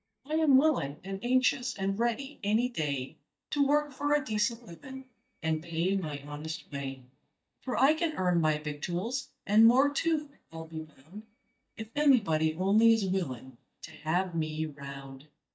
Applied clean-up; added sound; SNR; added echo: neural mask model DeepFilterNet 3.